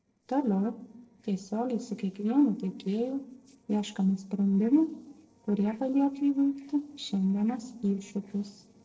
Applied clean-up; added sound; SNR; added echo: neural separator model SepFormer DNS4.